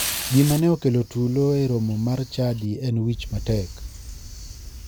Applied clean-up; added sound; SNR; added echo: none; Fire; 11 dB; none.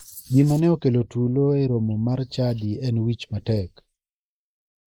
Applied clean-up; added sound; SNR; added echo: neural mask model Resemble Enhance denoiser.